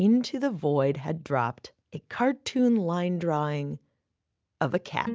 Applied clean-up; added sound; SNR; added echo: none; none; none; none.